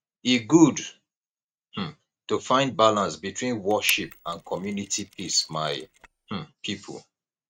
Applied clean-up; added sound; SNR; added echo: neural mask model RNNoise.